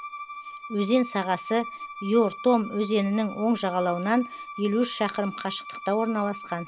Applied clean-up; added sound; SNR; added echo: none; Bowed string instrument; 13 dB; none.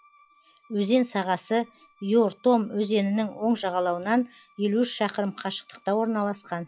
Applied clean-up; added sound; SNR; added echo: classical method log-MMSE.